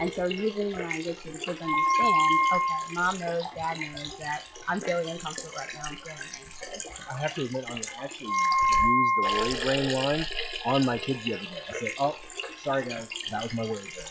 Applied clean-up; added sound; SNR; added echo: classical method log-MMSE.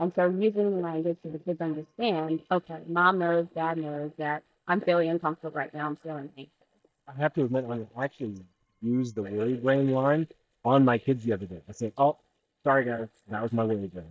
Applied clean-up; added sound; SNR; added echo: neural mask model DeepFilterNet 3.